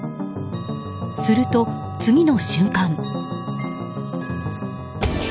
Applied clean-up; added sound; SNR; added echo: none; Chime / Clock; 13 dB; none.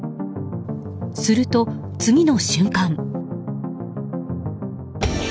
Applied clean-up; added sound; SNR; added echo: none; none; none; none.